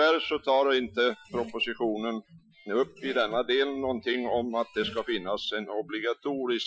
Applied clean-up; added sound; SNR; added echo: classical method Wiener filter.